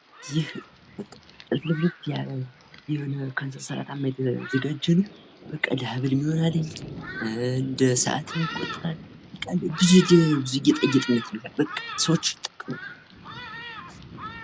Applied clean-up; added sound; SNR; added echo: none; Thunderstorm; 13 dB; none.